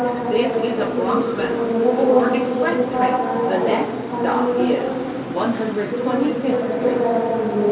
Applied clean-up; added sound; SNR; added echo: none; Subway, metro, underground; 3 dB; reverberation time 2.2 s.